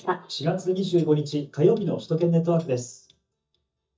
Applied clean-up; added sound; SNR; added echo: neural mask model DeepFilterNet 3.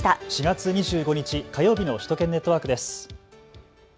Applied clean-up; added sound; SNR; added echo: none; none; none; none.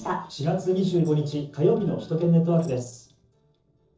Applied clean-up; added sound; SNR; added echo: neural separator model SepFormer DNS4.